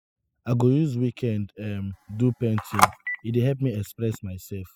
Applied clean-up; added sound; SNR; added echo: classical method spectral subtraction.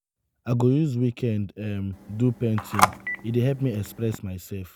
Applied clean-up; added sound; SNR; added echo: none; Telephone; 3 dB; none.